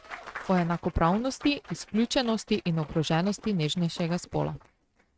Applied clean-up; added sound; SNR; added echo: neural mask model RNNoise.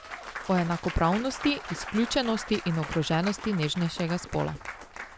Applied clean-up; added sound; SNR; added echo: none; Applause / Cheering / Clapping; 11 dB; none.